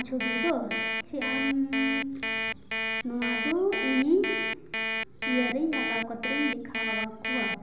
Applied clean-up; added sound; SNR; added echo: none; Alarm; 1 dB; reverberation time 1.0 s.